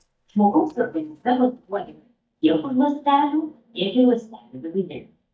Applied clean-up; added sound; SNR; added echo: neural mask model DeepFilterNet 3.